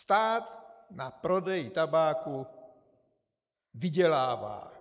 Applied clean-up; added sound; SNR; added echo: neural mask model Resemble Enhance denoiser.